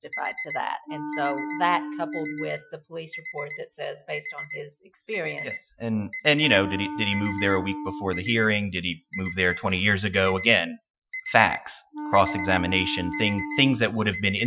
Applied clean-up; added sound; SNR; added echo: classical method Wiener filter.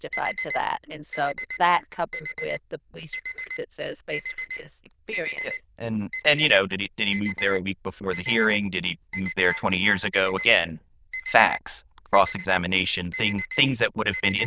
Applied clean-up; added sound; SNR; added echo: neural diffusion model UNIVERSE++.